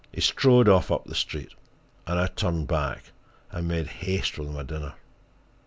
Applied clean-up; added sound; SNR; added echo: none; none; none; none.